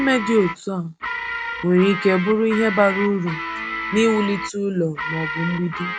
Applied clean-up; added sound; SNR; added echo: none; Guitar; 8 dB; none.